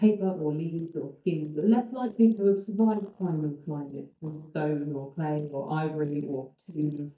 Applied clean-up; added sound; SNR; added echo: neural mask model DeepFilterNet 3.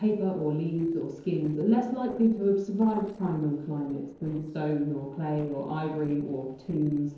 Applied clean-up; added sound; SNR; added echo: neural separator model SepFormer DNS4.